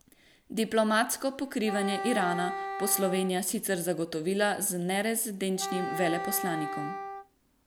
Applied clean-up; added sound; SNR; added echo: none; Wind instrument, woodwind instrument; 6 dB; none.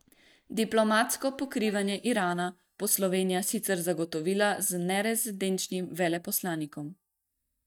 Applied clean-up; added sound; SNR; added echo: neural mask model DeepFilterNet 3.